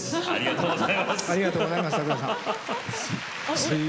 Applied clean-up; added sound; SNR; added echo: none; none; none; none.